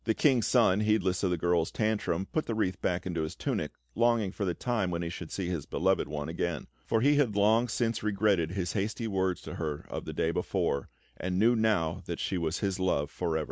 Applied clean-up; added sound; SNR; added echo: none; none; none; none.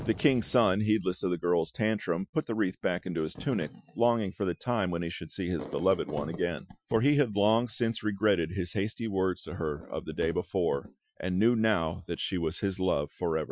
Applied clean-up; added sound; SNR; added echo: classical method Wiener filter.